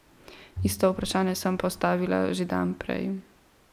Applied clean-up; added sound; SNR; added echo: none; Bowed string instrument; 12 dB; none.